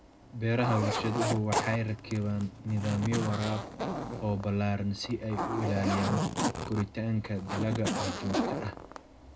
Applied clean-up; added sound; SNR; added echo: none; Zipper (clothing); 3 dB; reverberation time 0.2 s.